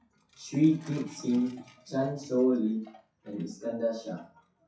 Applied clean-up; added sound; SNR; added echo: classical method WPE with log-MMSE.